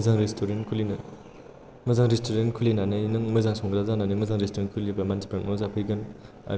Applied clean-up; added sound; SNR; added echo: none; none; none; none.